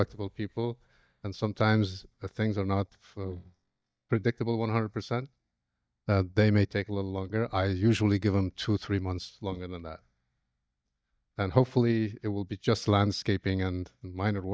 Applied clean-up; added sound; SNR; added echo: neural mask model DeepFilterNet 3.